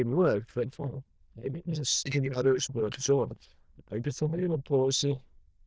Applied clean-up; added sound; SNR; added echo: neural diffusion model UNIVERSE++.